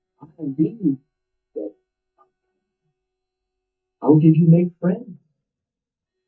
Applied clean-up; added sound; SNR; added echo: neural mask model DeepFilterNet 3.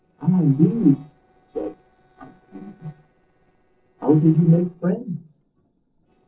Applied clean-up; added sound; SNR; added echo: neural separator model SepFormer DNS4.